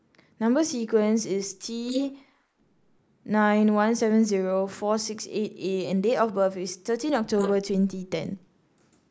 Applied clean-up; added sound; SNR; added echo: neural mask model Resemble Enhance denoiser.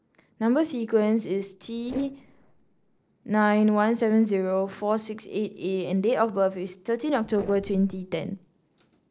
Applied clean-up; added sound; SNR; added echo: neural separator model SepFormer DNS4.